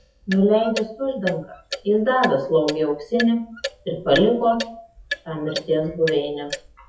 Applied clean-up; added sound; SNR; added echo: classical method WPE with log-MMSE.